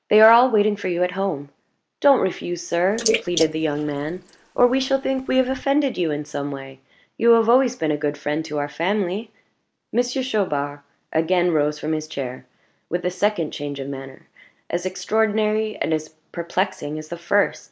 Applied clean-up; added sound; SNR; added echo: neural mask model Resemble Enhance denoiser.